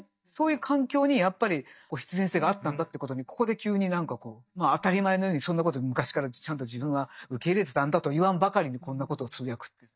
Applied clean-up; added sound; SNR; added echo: neural mask model DeepFilterNet 3.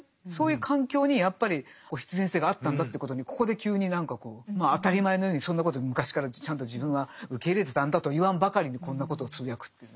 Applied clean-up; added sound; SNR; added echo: none; none; none; none.